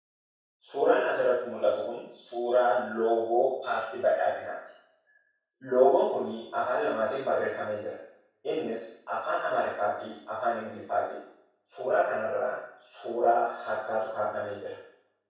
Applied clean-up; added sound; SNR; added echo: none; none; none; reverberation time 0.7 s.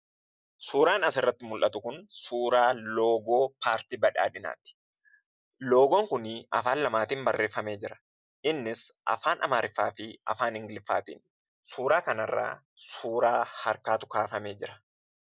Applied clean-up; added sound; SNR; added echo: none; none; none; none.